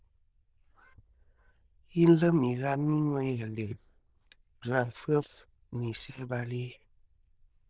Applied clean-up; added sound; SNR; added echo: neural diffusion model UNIVERSE++.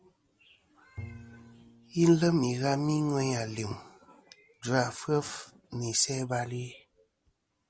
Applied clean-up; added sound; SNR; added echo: none; Bowed string instrument; 20 dB; none.